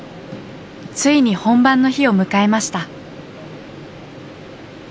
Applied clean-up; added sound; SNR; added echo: none; none; none; none.